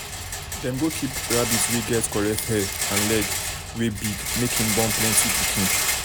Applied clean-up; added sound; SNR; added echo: none; Rattle; 0 dB; none.